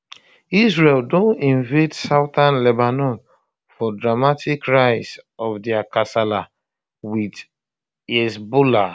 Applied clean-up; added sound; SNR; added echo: none; none; none; none.